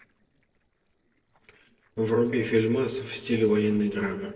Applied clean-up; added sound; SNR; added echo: neural separator model SepFormer DNS4.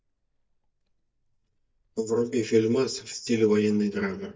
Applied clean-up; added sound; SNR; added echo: neural mask model DeepFilterNet 3.